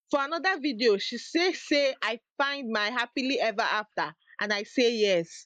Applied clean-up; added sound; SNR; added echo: neural mask model Resemble Enhance denoiser.